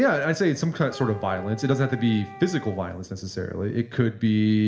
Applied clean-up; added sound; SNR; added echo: none; Wind instrument, woodwind instrument; 18 dB; reverberation time 2.0 s.